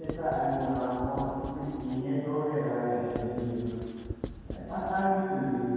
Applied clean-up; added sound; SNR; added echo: none; Writing; 10 dB; reverberation time 2.1 s.